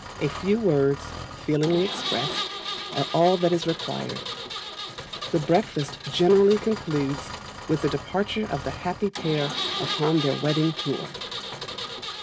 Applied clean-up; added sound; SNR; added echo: none; Engine; 8 dB; none.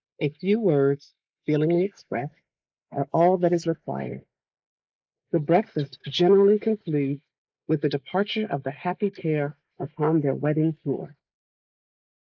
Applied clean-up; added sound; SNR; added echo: neural mask model Resemble Enhance denoiser.